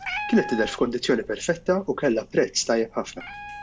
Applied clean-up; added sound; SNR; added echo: none; Meow; 13 dB; none.